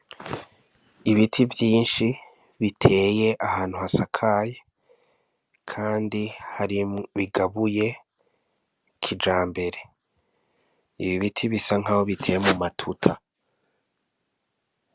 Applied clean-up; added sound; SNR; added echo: none; none; none; none.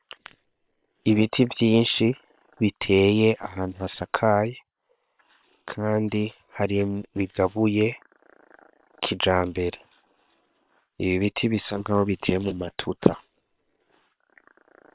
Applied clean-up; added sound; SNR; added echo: neural separator model SepFormer WHAM!.